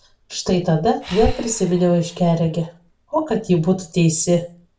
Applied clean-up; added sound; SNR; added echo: none; Breathing; 14 dB; reverberation time 0.3 s.